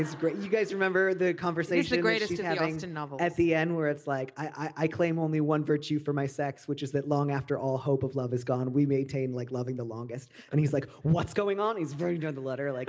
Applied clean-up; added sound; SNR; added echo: none; none; none; none.